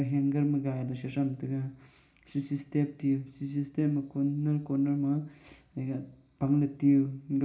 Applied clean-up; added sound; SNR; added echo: none; none; none; reverberation time 0.4 s.